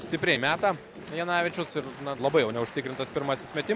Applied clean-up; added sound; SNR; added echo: none; none; none; none.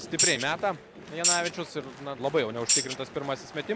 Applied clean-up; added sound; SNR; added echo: none; Tambourine; -2 dB; none.